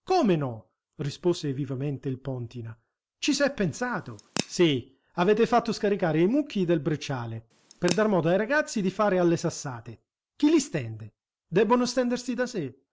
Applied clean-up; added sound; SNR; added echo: none; Crack / Crackle; 9 dB; none.